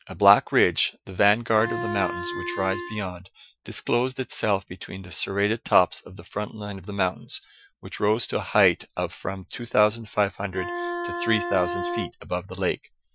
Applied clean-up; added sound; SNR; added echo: classical method Wiener filter.